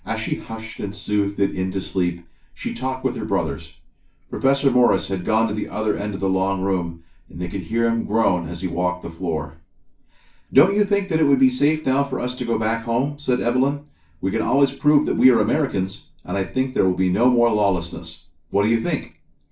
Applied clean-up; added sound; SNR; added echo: none; none; none; reverberation time 0.3 s.